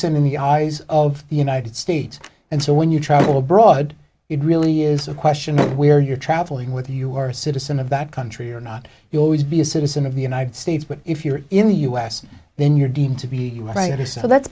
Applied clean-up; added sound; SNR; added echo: none; Slam; 11 dB; none.